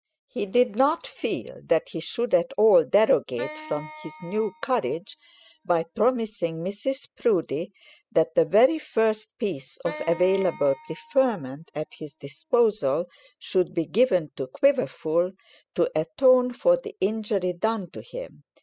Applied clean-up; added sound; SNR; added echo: classical method spectral subtraction.